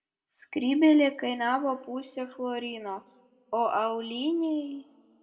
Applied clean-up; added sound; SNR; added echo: none; none; none; reverberation time 0.4 s.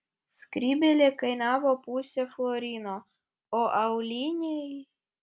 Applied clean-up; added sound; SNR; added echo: none; none; none; none.